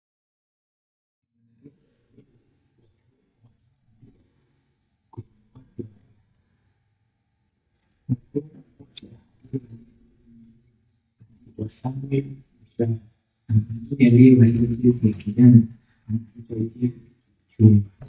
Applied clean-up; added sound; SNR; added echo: neural mask model DeepFilterNet 3.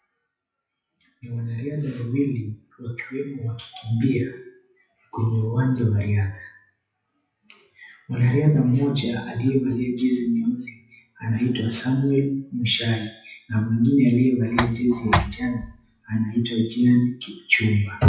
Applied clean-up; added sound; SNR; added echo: classical method WPE with log-MMSE.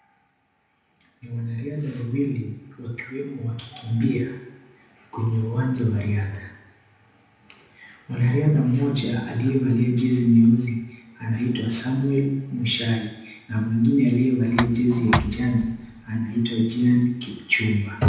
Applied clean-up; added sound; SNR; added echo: none; Tick; 5 dB; reverberation time 0.9 s.